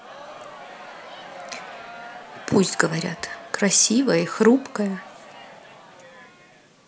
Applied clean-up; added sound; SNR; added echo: none; Crowd; 17 dB; none.